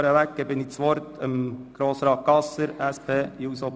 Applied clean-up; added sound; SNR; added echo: none; none; none; none.